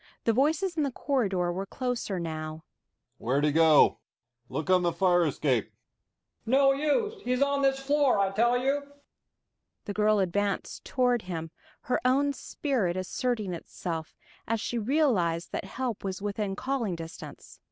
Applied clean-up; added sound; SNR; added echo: none; none; none; none.